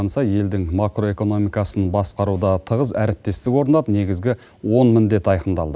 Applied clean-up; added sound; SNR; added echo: none; none; none; none.